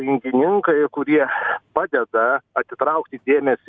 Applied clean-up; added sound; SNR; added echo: none; none; none; none.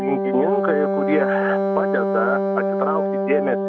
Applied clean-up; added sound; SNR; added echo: none; Wind instrument, woodwind instrument; -3 dB; none.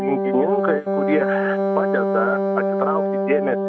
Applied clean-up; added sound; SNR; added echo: neural mask model RNNoise.